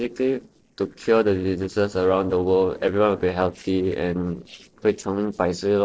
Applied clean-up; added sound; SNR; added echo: neural separator model SepFormer DNS4.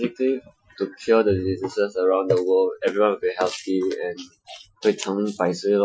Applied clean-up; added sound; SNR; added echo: classical method Wiener filter.